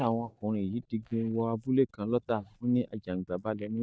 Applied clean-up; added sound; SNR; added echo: neural mask model DeepFilterNet 3.